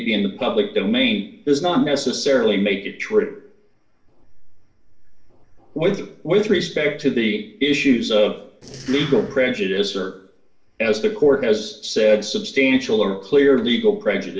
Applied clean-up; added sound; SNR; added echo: neural separator model SepFormer DNS4.